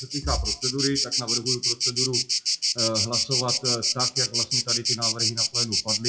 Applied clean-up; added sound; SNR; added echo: classical method WPE with log-MMSE.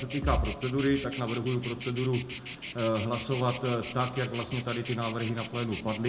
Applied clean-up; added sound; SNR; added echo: none; Insect; -4 dB; reverberation time 0.3 s.